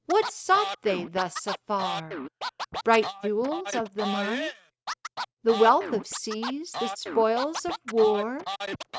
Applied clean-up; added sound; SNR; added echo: neural mask model RNNoise.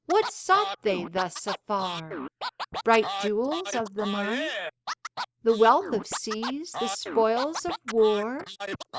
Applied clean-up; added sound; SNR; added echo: neural mask model Resemble Enhance denoiser.